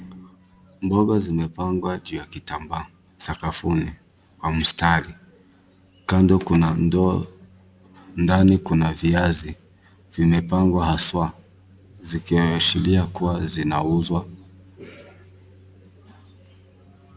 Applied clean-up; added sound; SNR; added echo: none; none; none; none.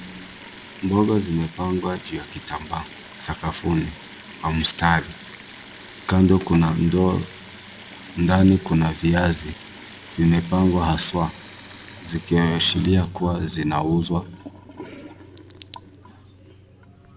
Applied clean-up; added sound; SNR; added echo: none; Sink (filling or washing) / Water tap, faucet; 19 dB; none.